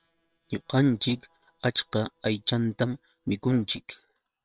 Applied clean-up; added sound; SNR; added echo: neural separator model SepFormer WHAM!.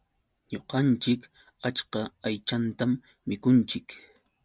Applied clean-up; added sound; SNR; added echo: none; none; none; none.